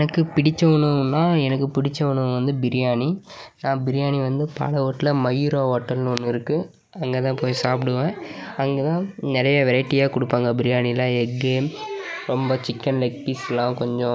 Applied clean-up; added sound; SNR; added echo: none; none; none; none.